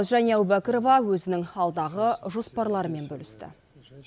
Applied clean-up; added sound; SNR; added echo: none; none; none; none.